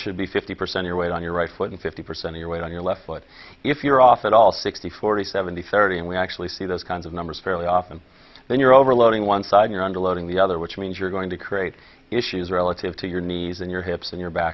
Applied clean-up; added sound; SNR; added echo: none; none; none; none.